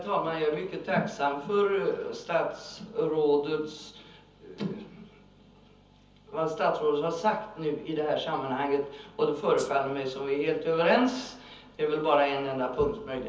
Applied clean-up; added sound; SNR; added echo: none; Rattle (instrument); 17 dB; reverberation time 0.7 s.